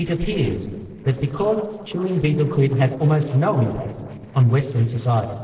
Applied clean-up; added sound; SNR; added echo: neural separator model SepFormer DNS4.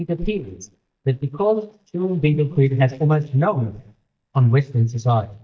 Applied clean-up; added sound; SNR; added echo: neural mask model DeepFilterNet 3.